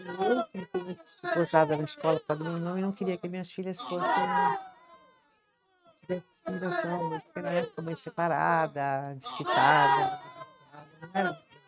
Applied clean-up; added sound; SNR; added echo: neural mask model RNNoise.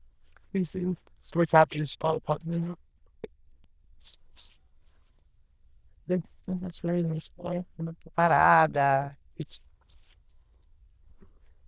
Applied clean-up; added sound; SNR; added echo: neural diffusion model UNIVERSE++.